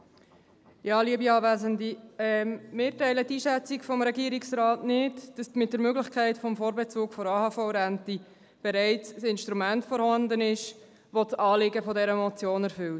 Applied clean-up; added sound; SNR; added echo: none; none; none; none.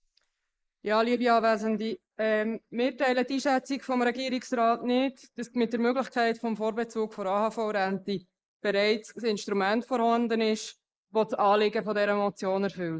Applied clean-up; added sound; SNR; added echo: neural mask model Resemble Enhance denoiser.